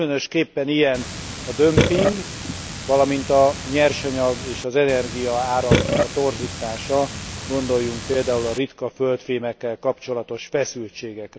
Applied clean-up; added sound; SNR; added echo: none; Burping, eructation; 3 dB; none.